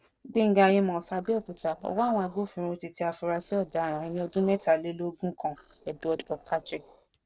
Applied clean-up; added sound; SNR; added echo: neural separator model SepFormer DNS4.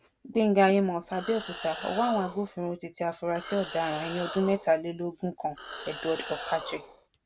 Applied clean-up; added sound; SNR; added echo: none; Animal; 12 dB; none.